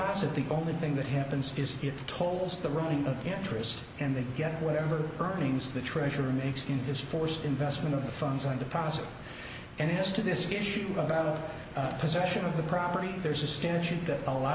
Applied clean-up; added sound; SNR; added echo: none; Fart; 18 dB; none.